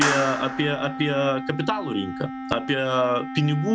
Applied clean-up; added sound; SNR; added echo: none; Clapping + Wind instrument, woodwind instrument; 6 dB; none.